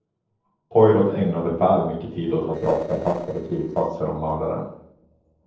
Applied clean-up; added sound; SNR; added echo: neural separator model SepFormer DNS4.